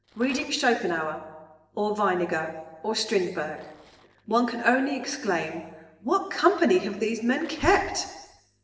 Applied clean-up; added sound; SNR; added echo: neural separator model SepFormer DNS4.